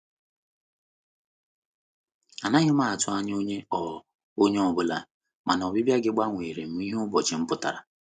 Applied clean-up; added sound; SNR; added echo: none; none; none; none.